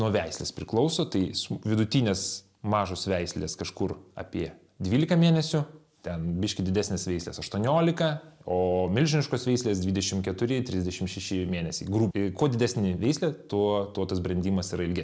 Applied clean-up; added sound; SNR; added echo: none; none; none; none.